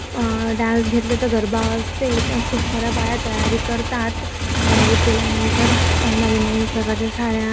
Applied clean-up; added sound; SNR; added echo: none; Motorcycle; -1 dB; none.